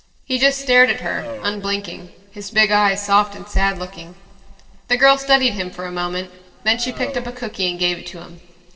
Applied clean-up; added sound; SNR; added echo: neural separator model SepFormer DNS4.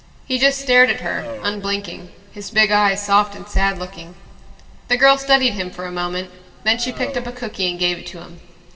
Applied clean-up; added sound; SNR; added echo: none; Race car, auto racing; 15 dB; reverberation time 2.7 s.